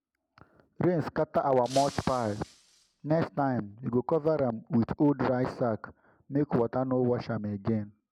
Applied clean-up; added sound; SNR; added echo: none; Shatter; 18 dB; none.